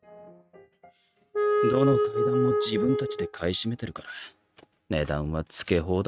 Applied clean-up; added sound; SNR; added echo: neural mask model RNNoise.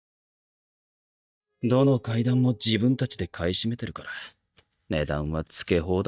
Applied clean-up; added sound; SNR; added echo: neural mask model DeepFilterNet 3.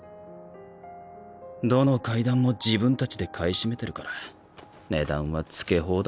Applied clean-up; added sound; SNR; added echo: none; none; none; none.